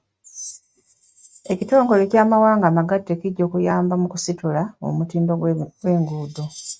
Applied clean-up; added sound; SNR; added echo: neural mask model RNNoise.